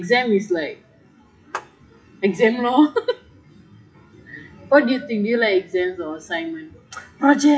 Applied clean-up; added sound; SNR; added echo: classical method WPE with log-MMSE.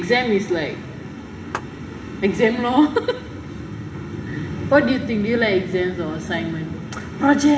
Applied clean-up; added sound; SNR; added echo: none; Clapping; 12 dB; reverberation time 0.8 s.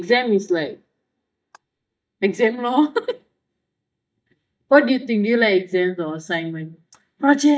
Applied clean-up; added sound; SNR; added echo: neural mask model DeepFilterNet 3.